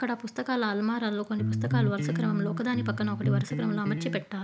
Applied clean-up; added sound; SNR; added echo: none; Electric guitar; -1 dB; none.